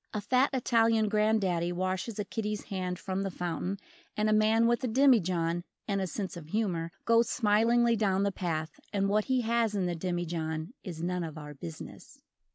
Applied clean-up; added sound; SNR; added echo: none; none; none; none.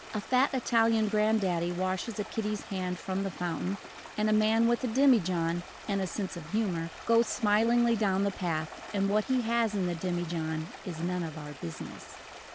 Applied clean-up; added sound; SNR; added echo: none; Stream; 16 dB; none.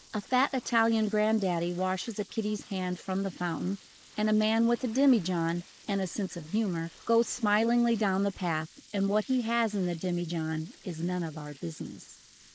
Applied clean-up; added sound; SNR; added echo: neural mask model Resemble Enhance denoiser.